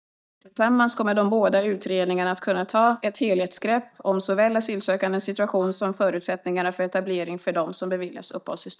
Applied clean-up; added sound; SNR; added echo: neural mask model DeepFilterNet 3.